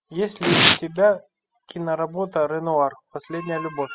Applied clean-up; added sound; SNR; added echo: classical method spectral subtraction.